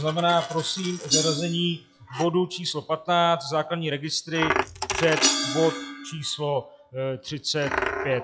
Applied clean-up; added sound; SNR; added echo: classical method log-MMSE.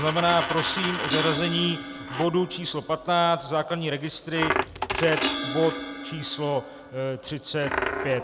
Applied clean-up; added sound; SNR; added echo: none; Coin (dropping) + Crash cymbal; 3 dB; none.